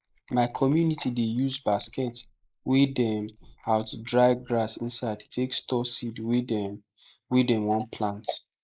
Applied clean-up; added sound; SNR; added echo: neural mask model Resemble Enhance denoiser.